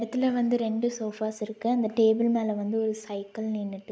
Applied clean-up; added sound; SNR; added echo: none; none; none; none.